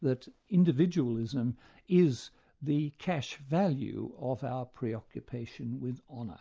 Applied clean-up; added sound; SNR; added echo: none; none; none; none.